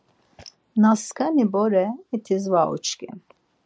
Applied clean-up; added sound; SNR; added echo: none; none; none; none.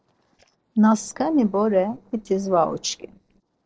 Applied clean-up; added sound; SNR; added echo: neural separator model SepFormer DNS4.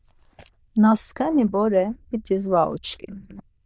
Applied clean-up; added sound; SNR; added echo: neural diffusion model UNIVERSE++.